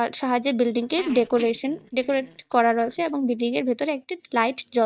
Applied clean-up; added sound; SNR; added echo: neural mask model DeepFilterNet 3.